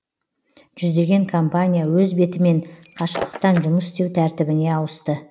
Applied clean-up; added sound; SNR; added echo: none; Shatter; 13 dB; none.